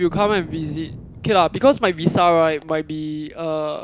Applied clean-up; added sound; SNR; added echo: none; Wind; 19 dB; none.